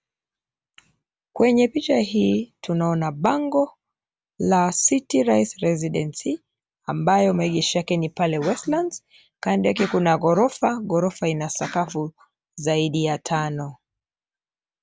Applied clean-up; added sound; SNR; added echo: none; none; none; none.